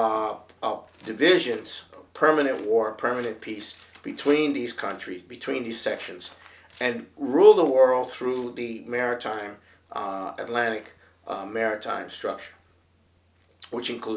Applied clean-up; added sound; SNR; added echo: none; none; none; none.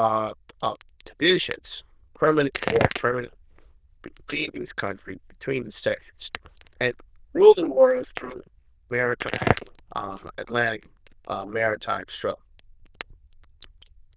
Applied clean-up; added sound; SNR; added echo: neural diffusion model UNIVERSE++.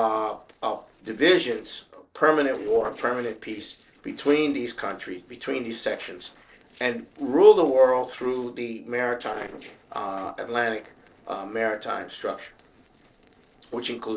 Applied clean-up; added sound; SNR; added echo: neural separator model SepFormer DNS4.